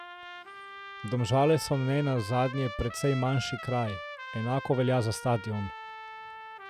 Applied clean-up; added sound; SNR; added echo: none; Trumpet; 12 dB; none.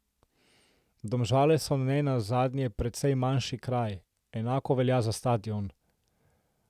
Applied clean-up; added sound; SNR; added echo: none; none; none; none.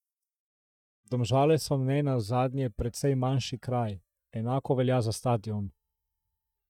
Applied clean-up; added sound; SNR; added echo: neural mask model DeepFilterNet 3.